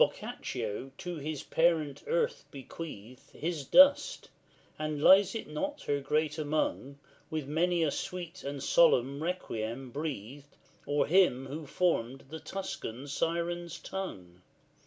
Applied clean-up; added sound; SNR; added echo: none; none; none; none.